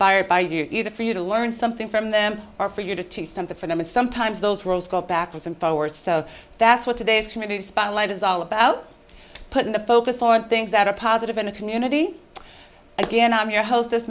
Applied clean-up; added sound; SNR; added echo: none; none; none; none.